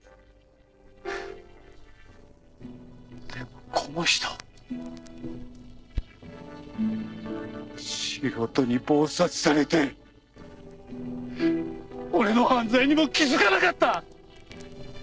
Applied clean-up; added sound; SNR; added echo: neural separator model SepFormer DNS4.